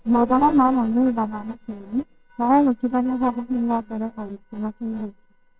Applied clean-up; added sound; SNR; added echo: neural separator model SepFormer WHAMR!.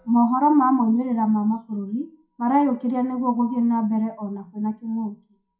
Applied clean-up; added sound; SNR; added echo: classical method WPE with log-MMSE.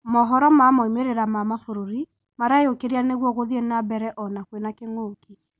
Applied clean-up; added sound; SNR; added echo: none; none; none; none.